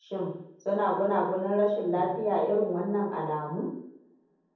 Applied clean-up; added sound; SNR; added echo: none; none; none; reverberation time 0.9 s.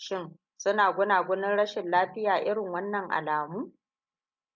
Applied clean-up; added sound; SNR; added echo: none; none; none; none.